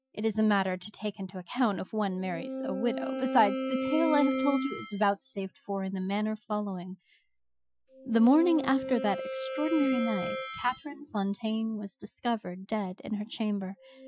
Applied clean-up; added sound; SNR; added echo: classical method Wiener filter.